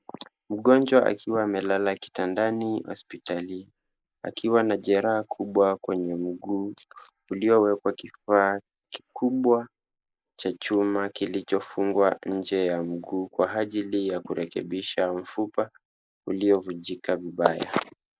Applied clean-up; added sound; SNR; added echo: neural mask model Resemble Enhance denoiser.